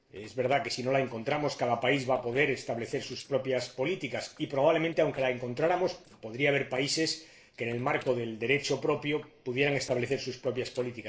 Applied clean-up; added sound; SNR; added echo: neural separator model SepFormer DNS4.